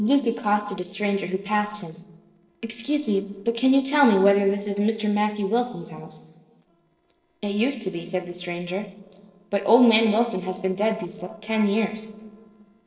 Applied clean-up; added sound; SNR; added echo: neural separator model SepFormer DNS4.